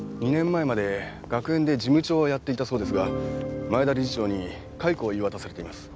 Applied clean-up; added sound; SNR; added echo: none; none; none; none.